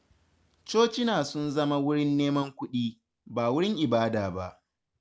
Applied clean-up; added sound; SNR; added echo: none; none; none; none.